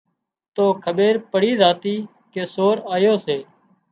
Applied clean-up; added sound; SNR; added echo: none; none; none; none.